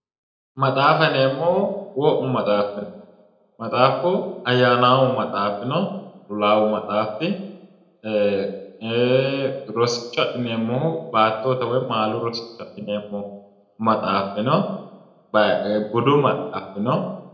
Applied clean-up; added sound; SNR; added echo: none; none; none; reverberation time 0.7 s.